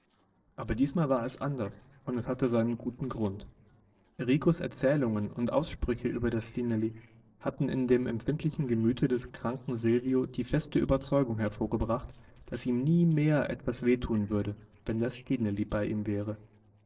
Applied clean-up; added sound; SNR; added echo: neural separator model SepFormer DNS4.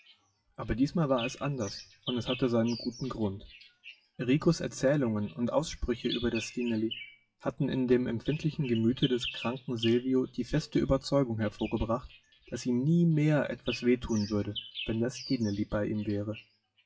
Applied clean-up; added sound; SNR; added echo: classical method WPE with log-MMSE.